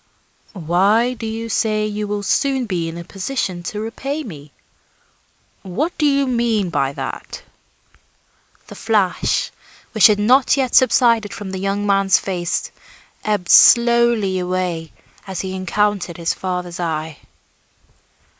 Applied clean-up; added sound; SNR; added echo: none; none; none; none.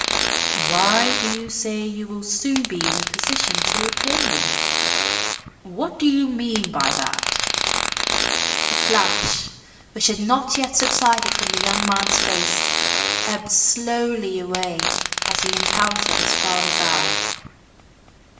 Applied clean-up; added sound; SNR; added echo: none; Fart; -2 dB; reverberation time 1.0 s.